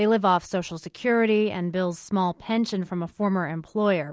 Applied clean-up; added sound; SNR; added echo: none; none; none; none.